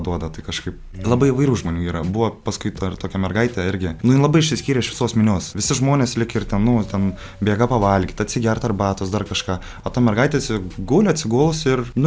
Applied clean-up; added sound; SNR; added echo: none; Purr; 20 dB; none.